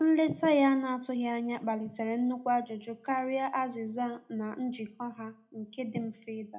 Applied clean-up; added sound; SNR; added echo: none; none; none; reverberation time 0.2 s.